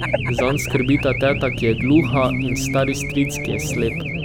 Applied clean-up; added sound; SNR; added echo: none; Race car, auto racing / Alarm; 2 dB; none.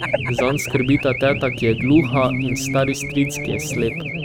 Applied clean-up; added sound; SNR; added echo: neural mask model RNNoise.